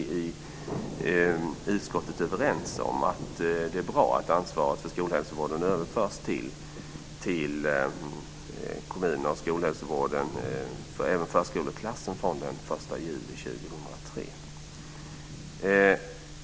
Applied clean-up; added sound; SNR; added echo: none; Thunder; 15 dB; none.